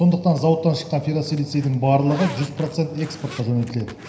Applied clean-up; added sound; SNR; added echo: none; Zipper (clothing); 20 dB; reverberation time 0.9 s.